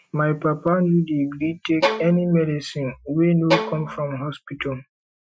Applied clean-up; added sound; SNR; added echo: classical method Wiener filter.